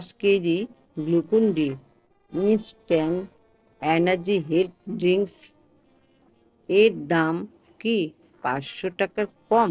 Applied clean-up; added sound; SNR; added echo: neural separator model SepFormer DNS4.